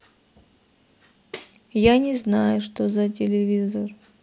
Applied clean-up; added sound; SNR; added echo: none; Tambourine; 16 dB; none.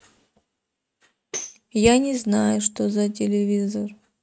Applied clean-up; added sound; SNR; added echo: neural mask model RNNoise.